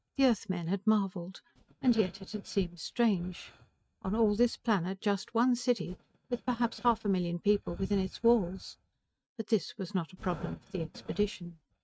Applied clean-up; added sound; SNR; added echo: neural mask model RNNoise.